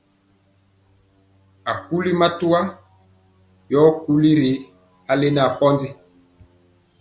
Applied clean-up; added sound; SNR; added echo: none; none; none; none.